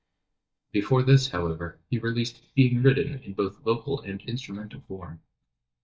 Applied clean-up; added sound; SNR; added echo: neural mask model DeepFilterNet 3.